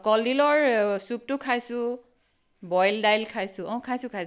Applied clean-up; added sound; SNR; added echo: none; none; none; none.